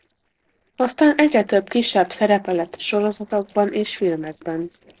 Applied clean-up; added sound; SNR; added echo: neural separator model SepFormer DNS4.